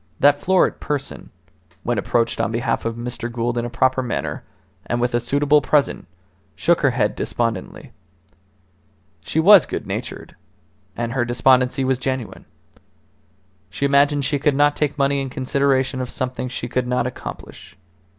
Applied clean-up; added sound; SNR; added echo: none; none; none; none.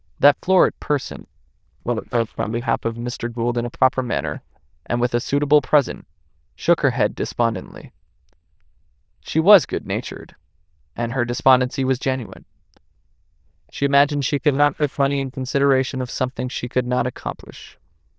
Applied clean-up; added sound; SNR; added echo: neural diffusion model UNIVERSE++.